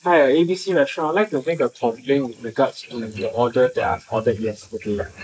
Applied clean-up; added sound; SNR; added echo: neural mask model Resemble Enhance denoiser.